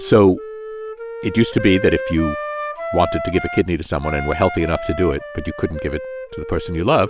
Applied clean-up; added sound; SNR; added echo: none; Wind instrument, woodwind instrument; 9 dB; none.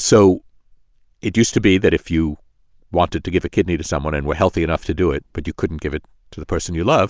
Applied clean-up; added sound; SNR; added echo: none; none; none; none.